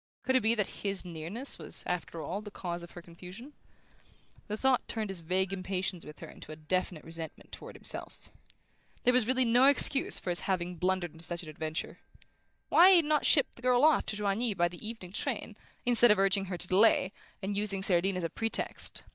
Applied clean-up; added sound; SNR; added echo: neural mask model DeepFilterNet 3.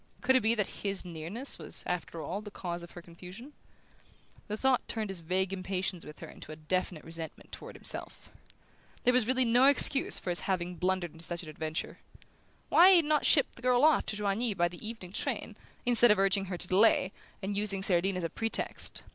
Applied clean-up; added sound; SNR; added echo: none; none; none; none.